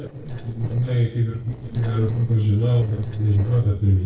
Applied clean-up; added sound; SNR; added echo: neural separator model SepFormer DNS4.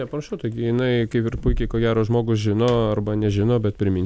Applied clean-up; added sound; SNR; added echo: none; none; none; none.